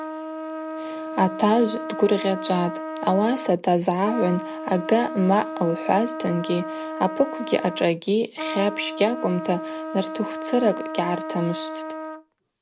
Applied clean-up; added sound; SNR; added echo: none; Trumpet; 8 dB; none.